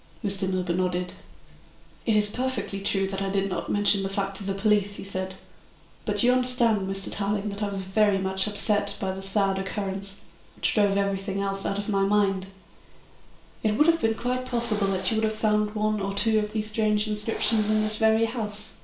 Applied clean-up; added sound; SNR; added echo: none; Hiss; 15 dB; reverberation time 0.5 s.